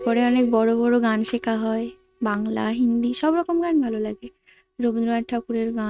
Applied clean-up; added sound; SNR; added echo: neural mask model RNNoise.